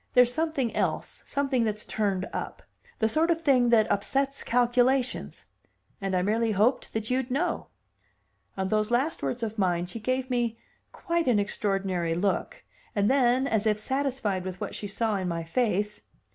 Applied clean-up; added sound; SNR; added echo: none; none; none; none.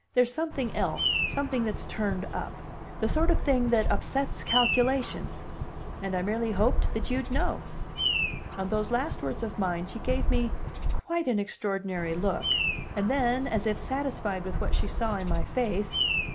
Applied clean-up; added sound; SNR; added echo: none; Bird vocalization, bird call, bird song; 0 dB; none.